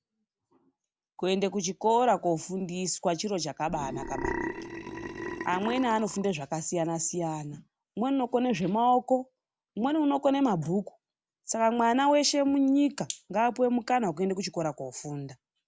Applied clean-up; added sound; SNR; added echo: none; Burping, eructation; 8 dB; none.